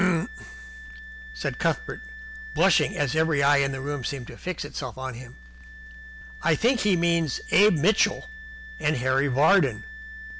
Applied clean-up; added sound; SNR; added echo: none; Wind instrument, woodwind instrument; 16 dB; none.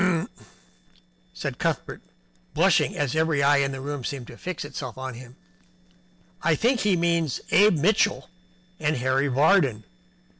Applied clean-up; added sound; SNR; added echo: neural separator model SepFormer DNS4.